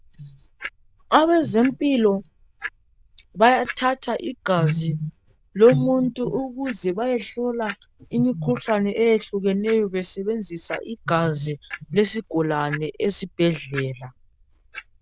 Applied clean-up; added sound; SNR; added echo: neural diffusion model UNIVERSE++.